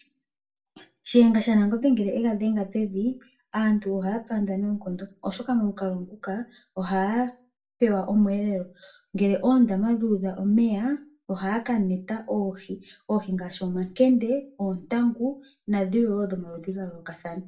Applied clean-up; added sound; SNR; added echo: none; none; none; reverberation time 0.2 s.